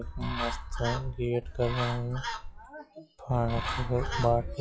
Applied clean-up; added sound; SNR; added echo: classical method log-MMSE.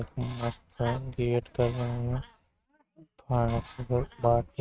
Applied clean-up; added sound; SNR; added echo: neural mask model RNNoise.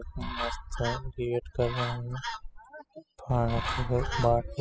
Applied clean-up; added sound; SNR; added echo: classical method spectral subtraction.